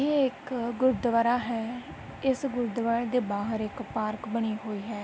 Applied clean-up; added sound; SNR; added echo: none; none; none; none.